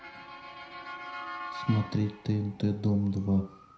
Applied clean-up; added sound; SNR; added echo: none; Motor vehicle (road) / Siren; 13 dB; reverberation time 0.5 s.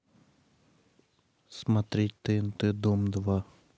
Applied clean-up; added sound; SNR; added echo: none; none; none; none.